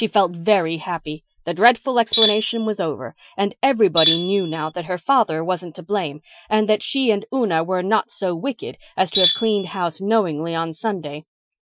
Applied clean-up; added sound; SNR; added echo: classical method Wiener filter.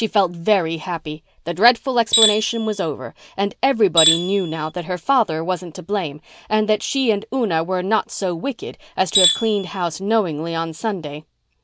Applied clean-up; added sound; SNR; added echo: none; Tools; -1 dB; none.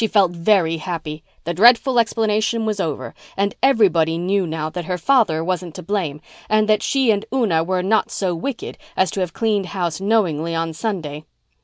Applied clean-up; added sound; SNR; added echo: none; none; none; none.